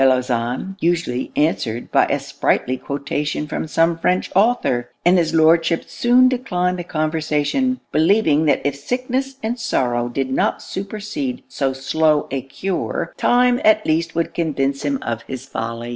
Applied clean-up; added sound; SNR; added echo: none; none; none; none.